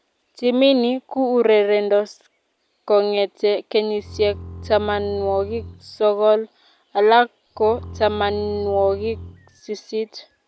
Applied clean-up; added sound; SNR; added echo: none; Bowed string instrument; 15 dB; none.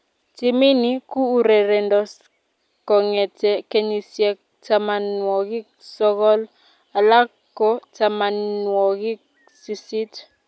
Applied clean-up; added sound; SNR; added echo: none; none; none; none.